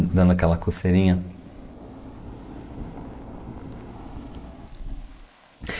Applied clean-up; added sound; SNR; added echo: neural mask model Resemble Enhance denoiser.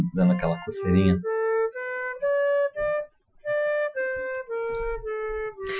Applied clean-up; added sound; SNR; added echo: classical method Wiener filter.